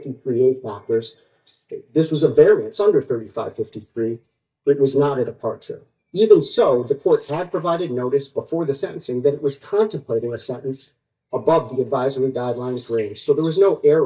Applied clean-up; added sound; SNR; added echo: neural mask model DeepFilterNet 3.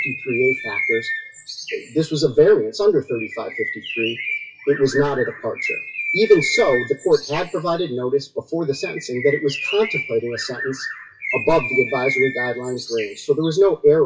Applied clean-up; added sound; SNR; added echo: classical method WPE with log-MMSE.